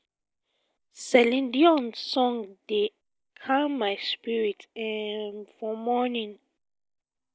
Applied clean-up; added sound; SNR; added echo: none; none; none; none.